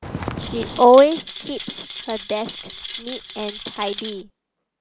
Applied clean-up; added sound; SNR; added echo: none; Rattle + Walk, footsteps; 12 dB; none.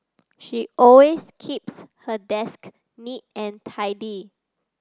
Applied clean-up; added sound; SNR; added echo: none; none; none; none.